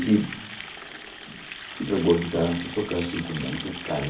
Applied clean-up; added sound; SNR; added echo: none; Water tap, faucet; 11 dB; reverberation time 0.4 s.